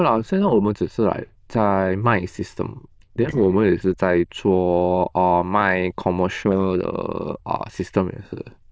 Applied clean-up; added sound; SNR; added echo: neural diffusion model UNIVERSE++.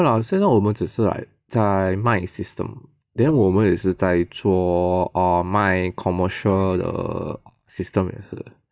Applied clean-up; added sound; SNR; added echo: neural mask model DeepFilterNet 3.